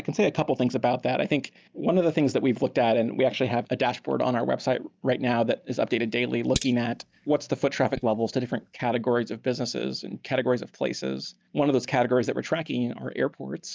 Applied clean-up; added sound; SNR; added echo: neural mask model DeepFilterNet 3.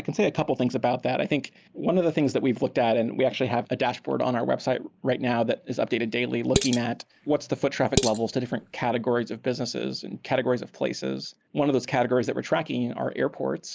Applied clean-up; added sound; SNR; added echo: neural mask model Resemble Enhance denoiser.